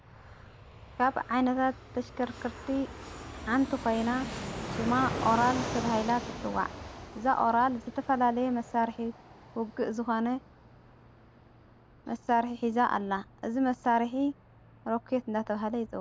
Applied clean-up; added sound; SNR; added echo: none; Fixed-wing aircraft, airplane; 11 dB; none.